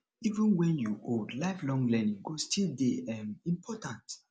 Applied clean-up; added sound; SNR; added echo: none; none; none; none.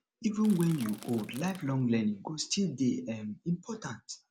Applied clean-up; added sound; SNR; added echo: none; Crushing; 19 dB; none.